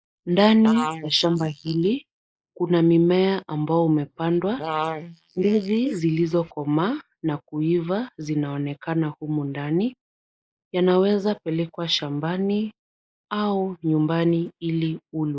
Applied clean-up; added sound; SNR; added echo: neural mask model Resemble Enhance denoiser.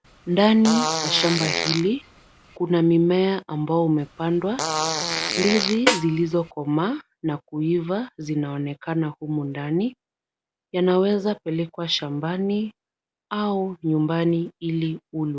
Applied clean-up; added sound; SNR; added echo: none; Fart + Snare drum; 4 dB; none.